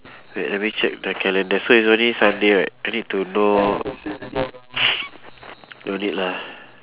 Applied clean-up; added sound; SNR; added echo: none; none; none; none.